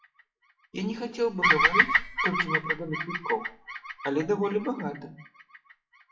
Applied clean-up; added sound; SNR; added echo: classical method WPE with log-MMSE.